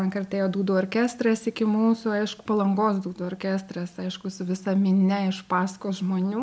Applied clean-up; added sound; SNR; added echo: none; none; none; none.